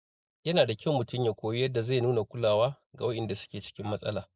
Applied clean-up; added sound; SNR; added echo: neural mask model Resemble Enhance denoiser.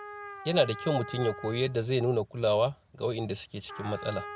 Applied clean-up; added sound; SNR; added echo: none; Trumpet; 14 dB; none.